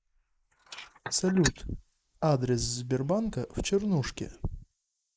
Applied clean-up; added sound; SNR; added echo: neural mask model Resemble Enhance denoiser.